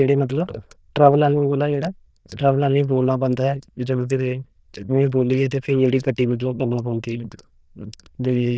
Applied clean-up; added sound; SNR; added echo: neural diffusion model UNIVERSE++.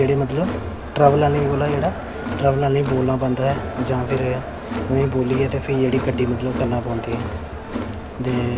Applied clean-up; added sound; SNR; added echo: none; Crowd; 6 dB; none.